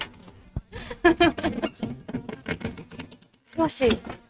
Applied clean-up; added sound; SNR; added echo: neural mask model RNNoise.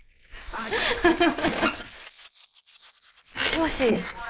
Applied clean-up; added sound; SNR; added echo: neural mask model Resemble Enhance denoiser.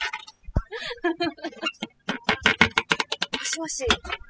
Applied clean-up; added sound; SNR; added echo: classical method spectral subtraction.